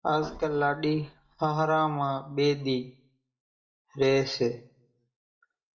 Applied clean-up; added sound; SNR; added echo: neural mask model DeepFilterNet 3.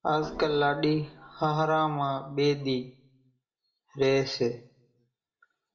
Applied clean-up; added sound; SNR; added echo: none; Organ; 19 dB; reverberation time 0.5 s.